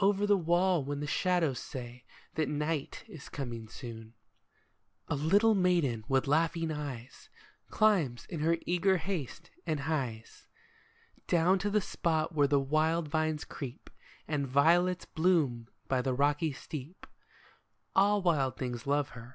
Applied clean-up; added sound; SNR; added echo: none; none; none; none.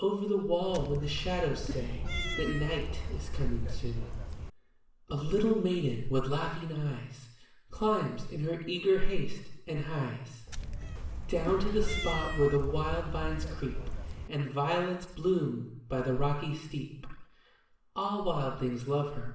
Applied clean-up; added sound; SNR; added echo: none; Cat; 3 dB; reverberation time 0.7 s.